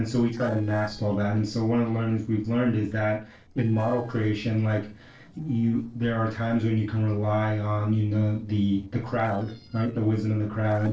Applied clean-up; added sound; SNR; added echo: neural separator model SepFormer DNS4.